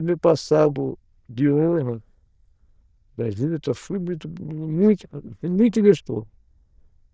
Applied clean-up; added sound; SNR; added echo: neural diffusion model UNIVERSE++.